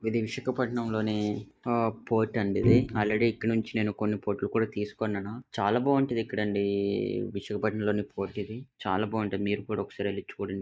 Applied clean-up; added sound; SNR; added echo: neural mask model DeepFilterNet 3.